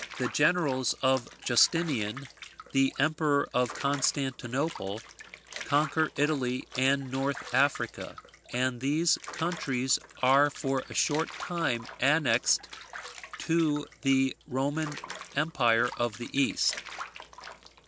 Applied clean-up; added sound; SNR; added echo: none; Bathtub (filling or washing) / Water; 15 dB; none.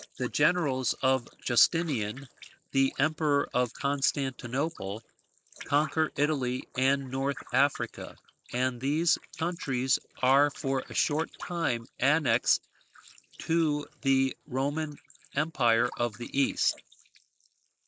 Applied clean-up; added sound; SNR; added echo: neural mask model Resemble Enhance denoiser.